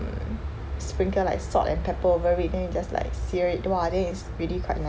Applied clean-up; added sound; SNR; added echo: none; none; none; none.